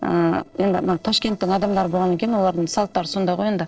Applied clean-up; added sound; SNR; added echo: neural separator model SepFormer DNS4.